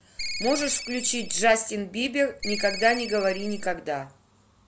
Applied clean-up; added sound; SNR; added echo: none; Ringtone; 7 dB; none.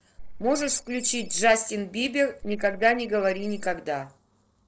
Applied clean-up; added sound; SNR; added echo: neural separator model SepFormer DNS4.